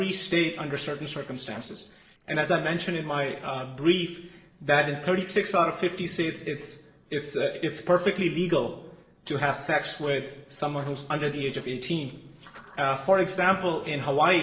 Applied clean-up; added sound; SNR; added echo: neural separator model SepFormer DNS4.